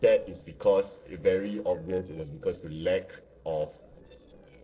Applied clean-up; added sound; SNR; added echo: neural separator model SepFormer DNS4.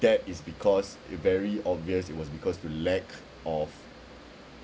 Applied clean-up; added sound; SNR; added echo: none; none; none; none.